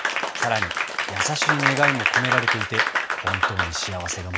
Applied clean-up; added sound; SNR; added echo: none; Applause; -4 dB; none.